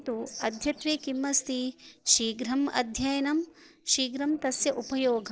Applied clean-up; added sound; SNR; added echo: neural separator model SepFormer DNS4.